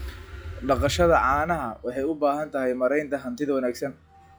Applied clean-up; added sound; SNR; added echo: classical method log-MMSE.